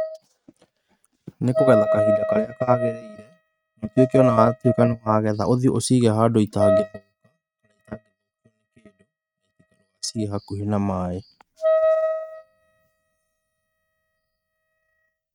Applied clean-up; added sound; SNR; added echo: neural mask model RNNoise.